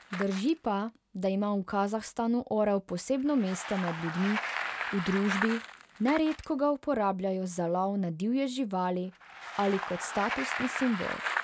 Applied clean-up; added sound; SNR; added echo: none; Bicycle; 9 dB; none.